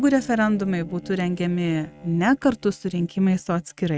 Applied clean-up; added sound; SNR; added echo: neural mask model RNNoise.